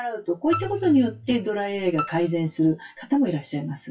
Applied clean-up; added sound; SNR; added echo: classical method WPE with log-MMSE.